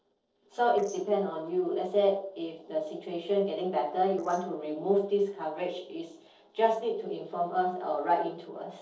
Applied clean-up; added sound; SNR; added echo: neural separator model SepFormer DNS4.